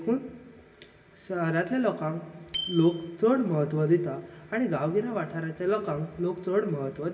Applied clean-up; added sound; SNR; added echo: none; Bicycle bell; 18 dB; reverberation time 0.1 s.